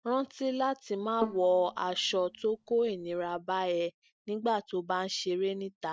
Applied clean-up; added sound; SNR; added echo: neural mask model DeepFilterNet 3.